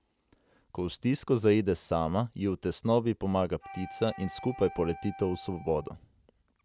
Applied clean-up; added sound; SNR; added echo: none; Wind instrument, woodwind instrument; 16 dB; none.